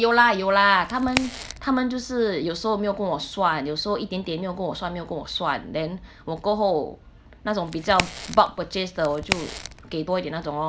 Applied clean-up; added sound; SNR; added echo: none; Crack; 8 dB; none.